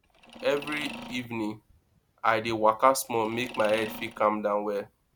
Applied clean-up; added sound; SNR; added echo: none; Mechanisms; 15 dB; none.